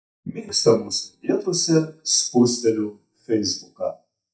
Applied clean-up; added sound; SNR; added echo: neural mask model DeepFilterNet 3.